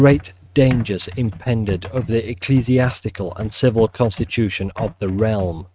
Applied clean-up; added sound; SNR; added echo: neural mask model RNNoise.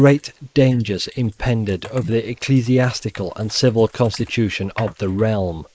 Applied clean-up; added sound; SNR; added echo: neural mask model Resemble Enhance denoiser.